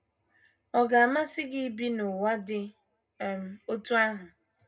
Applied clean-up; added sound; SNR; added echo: none; none; none; reverberation time 0.2 s.